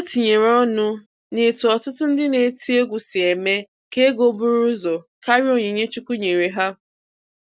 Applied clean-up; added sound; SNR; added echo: none; none; none; none.